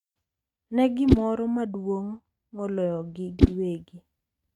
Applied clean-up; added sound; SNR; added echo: neural mask model RNNoise.